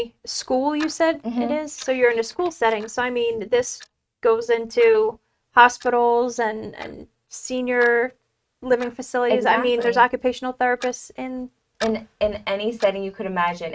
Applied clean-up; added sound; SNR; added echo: neural mask model RNNoise.